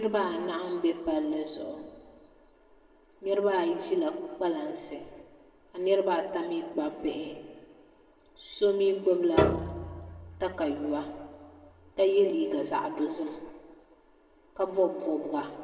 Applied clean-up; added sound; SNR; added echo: none; Piano; 3 dB; reverberation time 1.6 s.